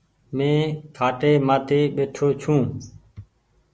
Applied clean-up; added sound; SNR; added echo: none; none; none; none.